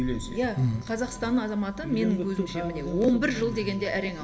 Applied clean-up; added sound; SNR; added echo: none; Motor vehicle (road); 16 dB; reverberation time 1.2 s.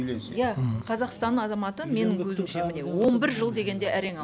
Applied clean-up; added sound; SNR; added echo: none; none; none; none.